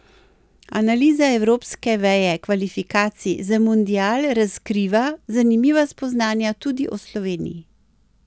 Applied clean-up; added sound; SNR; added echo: none; none; none; none.